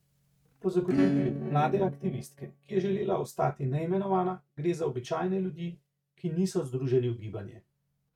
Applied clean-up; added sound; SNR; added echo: neural mask model RNNoise.